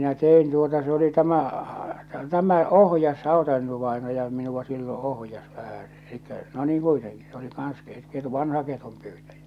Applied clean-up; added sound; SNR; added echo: none; none; none; none.